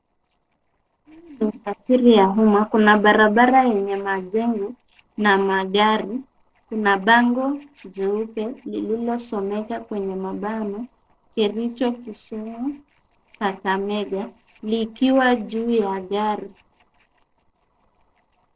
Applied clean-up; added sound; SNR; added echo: neural separator model SepFormer DNS4.